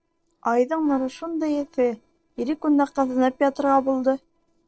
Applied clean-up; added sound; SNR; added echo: neural separator model SepFormer DNS4.